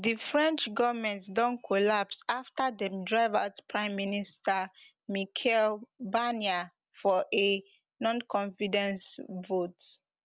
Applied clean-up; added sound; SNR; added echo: none; none; none; none.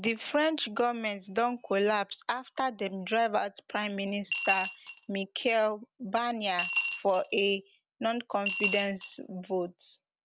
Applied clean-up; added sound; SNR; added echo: none; Coin (dropping) / Glass; 3 dB; none.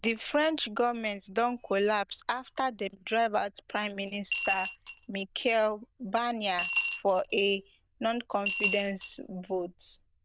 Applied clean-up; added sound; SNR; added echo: neural diffusion model UNIVERSE++.